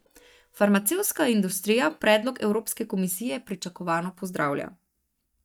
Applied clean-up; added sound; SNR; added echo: neural mask model DeepFilterNet 3.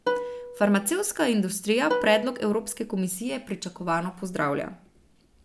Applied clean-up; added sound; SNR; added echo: none; Plucked string instrument; 7 dB; none.